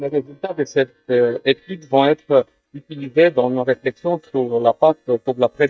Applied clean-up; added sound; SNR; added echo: neural mask model DeepFilterNet 3.